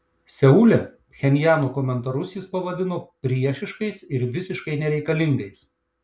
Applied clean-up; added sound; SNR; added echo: none; none; none; none.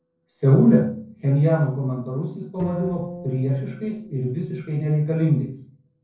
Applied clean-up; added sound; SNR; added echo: neural separator model SepFormer DNS4.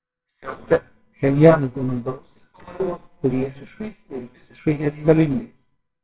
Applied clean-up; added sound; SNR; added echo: neural separator model SepFormer WHAMR!.